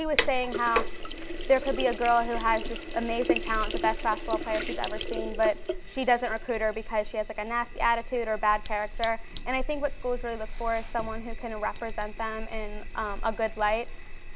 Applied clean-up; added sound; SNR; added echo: none; Sink (filling or washing); 3 dB; none.